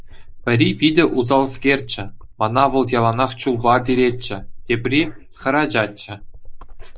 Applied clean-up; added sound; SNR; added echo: neural mask model Resemble Enhance denoiser.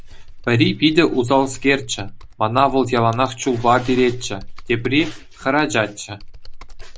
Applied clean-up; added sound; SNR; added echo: none; Computer keyboard; 14 dB; none.